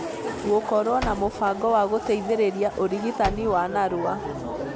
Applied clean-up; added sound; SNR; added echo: none; Slam / Wood; 15 dB; none.